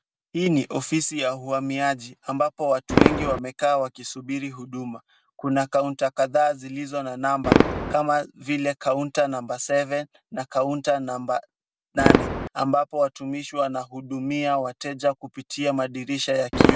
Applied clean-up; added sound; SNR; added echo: none; Fireworks; 3 dB; none.